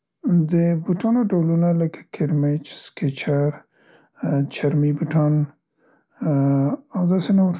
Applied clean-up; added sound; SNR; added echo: none; none; none; none.